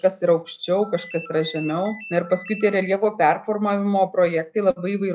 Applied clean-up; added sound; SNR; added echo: classical method log-MMSE.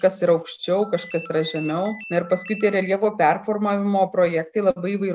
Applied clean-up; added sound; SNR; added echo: none; Ringtone; 17 dB; none.